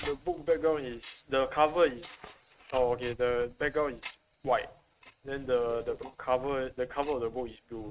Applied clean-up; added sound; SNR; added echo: neural mask model RNNoise.